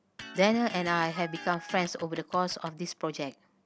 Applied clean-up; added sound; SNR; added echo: none; Wind instrument, woodwind instrument + Electric guitar; 14 dB; none.